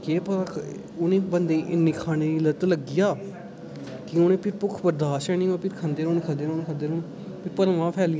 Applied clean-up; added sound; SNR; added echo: none; none; none; none.